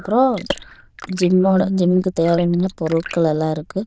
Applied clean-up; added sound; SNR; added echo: neural diffusion model UNIVERSE++.